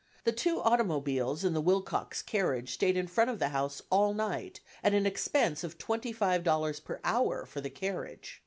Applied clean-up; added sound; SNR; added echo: none; none; none; none.